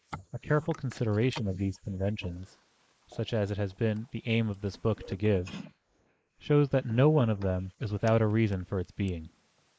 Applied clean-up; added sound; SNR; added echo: neural mask model Resemble Enhance denoiser.